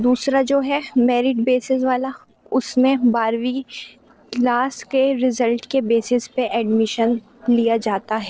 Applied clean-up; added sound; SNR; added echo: neural separator model SepFormer DNS4.